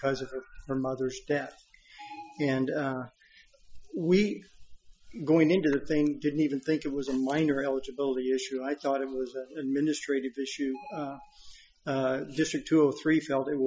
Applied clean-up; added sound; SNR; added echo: classical method Wiener filter.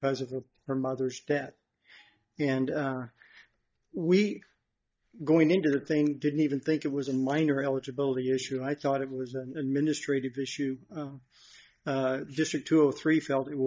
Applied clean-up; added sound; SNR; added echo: neural mask model DeepFilterNet 3.